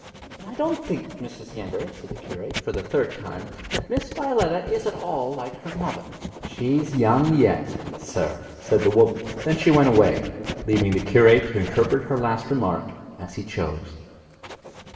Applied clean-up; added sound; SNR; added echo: none; Writing; 13 dB; reverberation time 1.9 s.